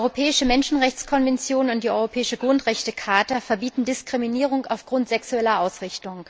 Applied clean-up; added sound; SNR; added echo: none; none; none; none.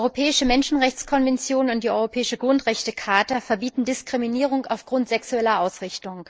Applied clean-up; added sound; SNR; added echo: neural mask model Resemble Enhance denoiser.